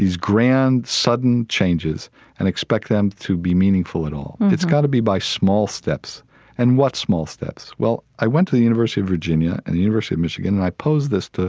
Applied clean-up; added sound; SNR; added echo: none; none; none; none.